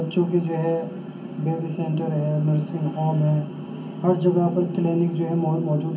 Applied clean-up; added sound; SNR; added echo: none; none; none; reverberation time 0.3 s.